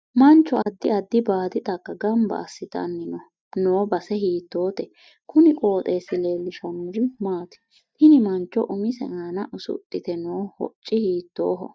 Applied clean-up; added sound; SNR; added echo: neural mask model DeepFilterNet 3.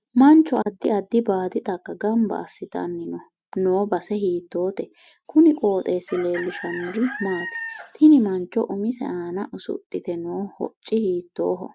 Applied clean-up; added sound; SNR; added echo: none; Chicken, rooster; 14 dB; none.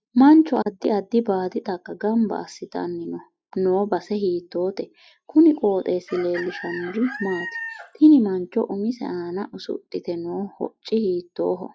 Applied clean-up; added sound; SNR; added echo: classical method log-MMSE.